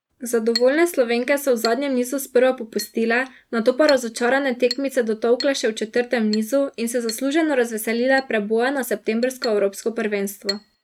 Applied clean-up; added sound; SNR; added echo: neural mask model RNNoise.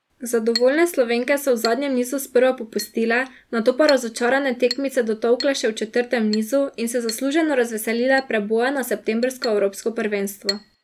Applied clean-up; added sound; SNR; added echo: none; Chink, clink; 16 dB; none.